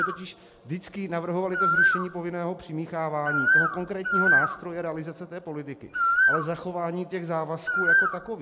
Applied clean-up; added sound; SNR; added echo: none; Bird; -5 dB; none.